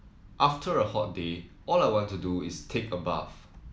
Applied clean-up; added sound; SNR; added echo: none; none; none; none.